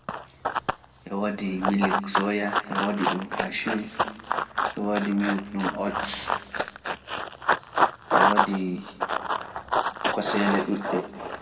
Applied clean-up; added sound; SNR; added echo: none; Run; -2 dB; reverberation time 1.9 s.